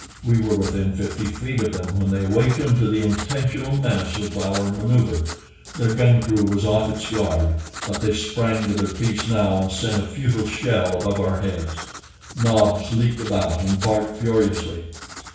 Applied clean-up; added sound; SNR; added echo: none; Writing; 16 dB; reverberation time 0.6 s.